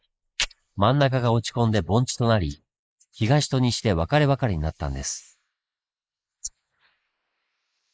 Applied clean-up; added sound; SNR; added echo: neural mask model Resemble Enhance denoiser.